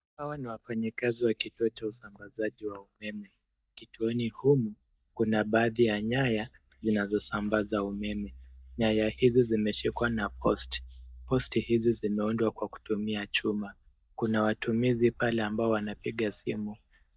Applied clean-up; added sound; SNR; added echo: neural mask model DeepFilterNet 3.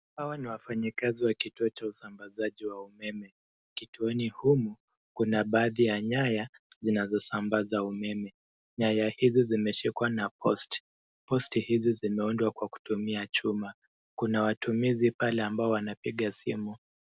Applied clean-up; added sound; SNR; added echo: none; none; none; none.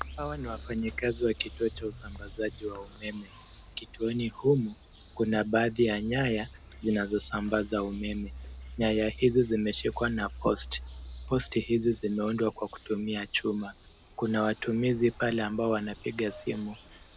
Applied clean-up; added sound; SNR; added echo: none; Bird vocalization, bird call, bird song; 16 dB; none.